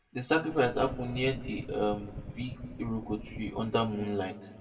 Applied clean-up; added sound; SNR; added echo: none; Engine starting / Car; 11 dB; reverberation time 1.4 s.